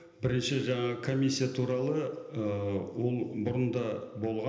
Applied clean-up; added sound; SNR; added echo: none; none; none; reverberation time 0.8 s.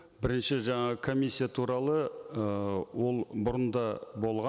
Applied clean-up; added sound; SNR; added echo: none; none; none; none.